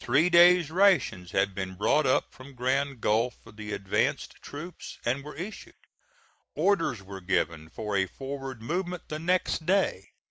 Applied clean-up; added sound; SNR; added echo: none; none; none; none.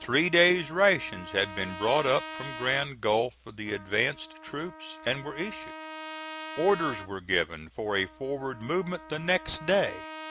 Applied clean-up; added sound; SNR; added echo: none; Trumpet; 14 dB; none.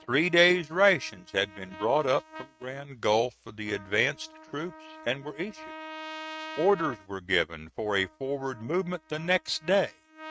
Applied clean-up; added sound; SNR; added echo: neural mask model RNNoise.